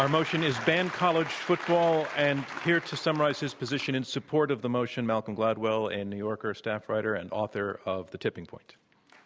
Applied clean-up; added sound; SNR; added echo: none; none; none; none.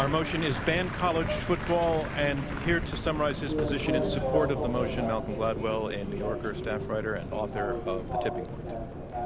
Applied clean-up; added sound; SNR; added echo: none; Subway, metro, underground; 2 dB; none.